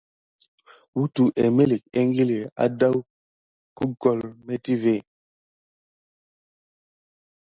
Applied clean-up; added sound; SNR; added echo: none; none; none; none.